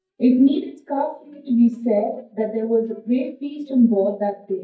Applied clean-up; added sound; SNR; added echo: neural mask model DeepFilterNet 3.